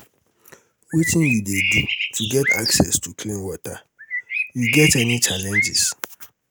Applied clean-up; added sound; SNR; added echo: none; Bird; 1 dB; none.